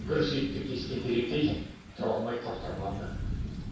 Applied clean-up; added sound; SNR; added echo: none; Thunder / Rain; 7 dB; reverberation time 0.7 s.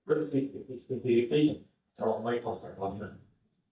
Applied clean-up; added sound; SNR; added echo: neural mask model DeepFilterNet 3.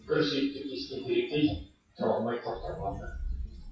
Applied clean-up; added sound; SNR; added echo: classical method WPE with log-MMSE.